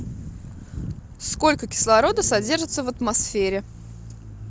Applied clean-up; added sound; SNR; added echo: none; none; none; none.